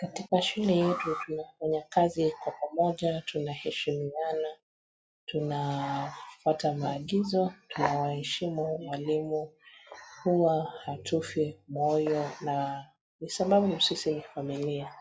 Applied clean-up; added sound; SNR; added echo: classical method log-MMSE.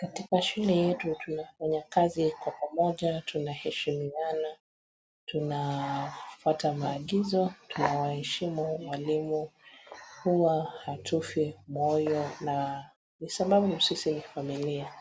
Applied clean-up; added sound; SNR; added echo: none; none; none; none.